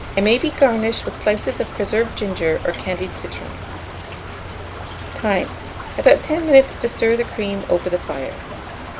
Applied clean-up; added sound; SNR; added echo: none; Stream / Trickle, dribble; 11 dB; none.